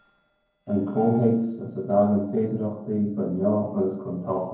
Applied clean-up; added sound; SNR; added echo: neural separator model SepFormer DNS4.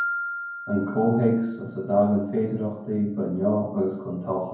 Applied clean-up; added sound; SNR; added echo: none; Piano; 12 dB; reverberation time 0.9 s.